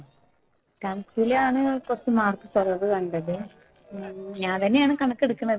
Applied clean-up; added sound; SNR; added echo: neural separator model SepFormer DNS4.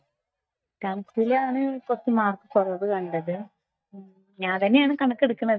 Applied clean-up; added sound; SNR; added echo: neural mask model DeepFilterNet 3.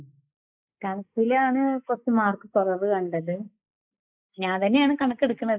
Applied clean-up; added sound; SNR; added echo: neural mask model Resemble Enhance denoiser.